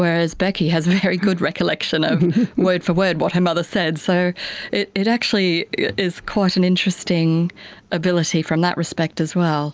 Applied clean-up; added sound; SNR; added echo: none; none; none; none.